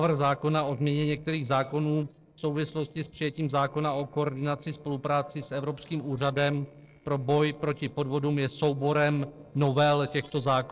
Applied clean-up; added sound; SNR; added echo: neural separator model SepFormer DNS4.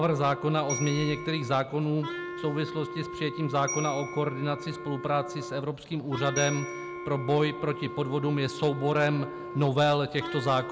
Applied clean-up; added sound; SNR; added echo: none; Wind instrument, woodwind instrument + Bell; 10 dB; none.